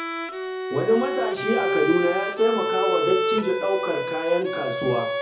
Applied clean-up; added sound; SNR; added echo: none; Bowed string instrument; 2 dB; reverberation time 0.6 s.